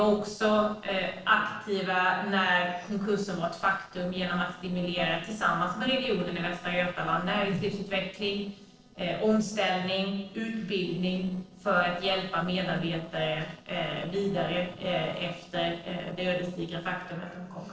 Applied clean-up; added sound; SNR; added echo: neural separator model SepFormer DNS4.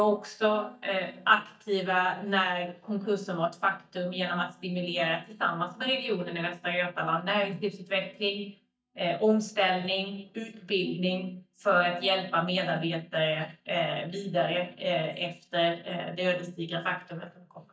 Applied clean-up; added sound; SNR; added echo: neural mask model DeepFilterNet 3.